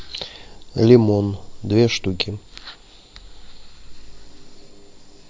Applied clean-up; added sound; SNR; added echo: none; none; none; none.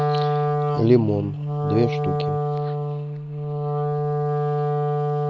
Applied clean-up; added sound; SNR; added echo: neural mask model RNNoise.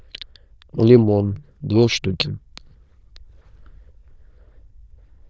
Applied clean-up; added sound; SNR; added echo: neural diffusion model UNIVERSE++.